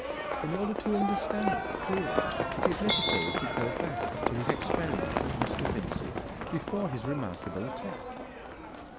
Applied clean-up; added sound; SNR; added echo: none; Livestock, farm animals, working animals; -3 dB; none.